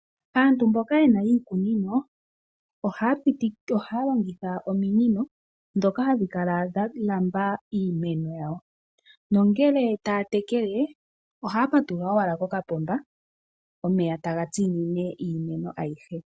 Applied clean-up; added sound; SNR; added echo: none; none; none; none.